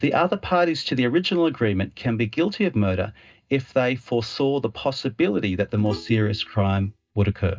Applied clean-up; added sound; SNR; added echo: neural mask model DeepFilterNet 3.